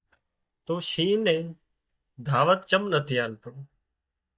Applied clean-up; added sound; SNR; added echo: neural mask model DeepFilterNet 3.